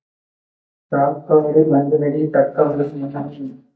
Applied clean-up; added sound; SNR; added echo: neural mask model DeepFilterNet 3.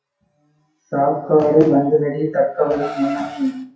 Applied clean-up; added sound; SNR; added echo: classical method WPE with log-MMSE.